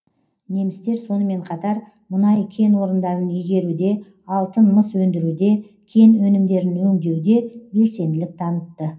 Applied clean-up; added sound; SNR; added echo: none; none; none; reverberation time 0.3 s.